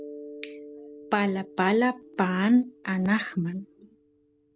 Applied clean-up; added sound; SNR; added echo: none; Mallet percussion; 19 dB; none.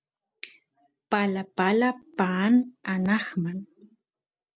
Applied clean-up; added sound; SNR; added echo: none; none; none; none.